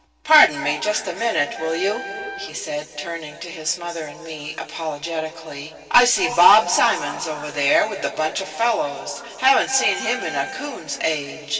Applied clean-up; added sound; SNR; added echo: none; Wind instrument, woodwind instrument; 14 dB; reverberation time 3.0 s.